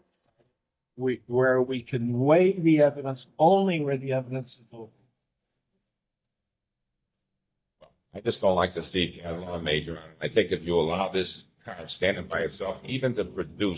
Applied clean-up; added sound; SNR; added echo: neural mask model DeepFilterNet 3.